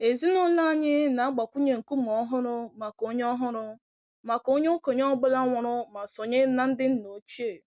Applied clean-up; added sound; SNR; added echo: none; none; none; none.